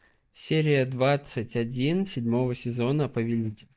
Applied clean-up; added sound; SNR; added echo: neural mask model DeepFilterNet 3.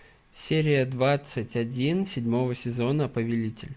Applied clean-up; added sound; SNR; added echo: none; none; none; none.